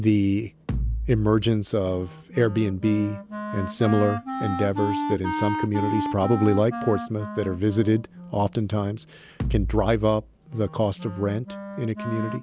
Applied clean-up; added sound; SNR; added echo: none; Wind instrument, woodwind instrument + Bass drum; 7 dB; none.